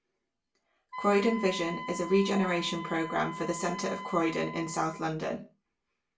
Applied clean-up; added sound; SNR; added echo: none; Wind instrument, woodwind instrument; 12 dB; reverberation time 0.3 s.